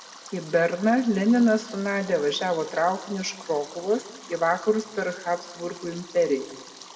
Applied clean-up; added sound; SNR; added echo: none; Stream; 19 dB; reverberation time 1.0 s.